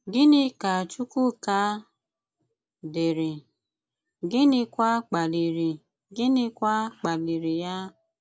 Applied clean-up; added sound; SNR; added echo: none; none; none; none.